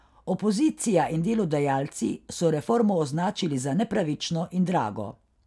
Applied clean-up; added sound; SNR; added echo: none; none; none; none.